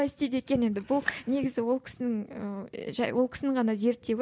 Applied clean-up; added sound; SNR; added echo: none; Raindrop; 11 dB; none.